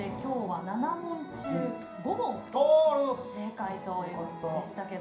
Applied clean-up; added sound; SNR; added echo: none; Keyboard (musical); 14 dB; reverberation time 0.5 s.